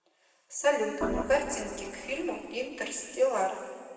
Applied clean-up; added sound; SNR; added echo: none; Organ; 7 dB; reverberation time 2.1 s.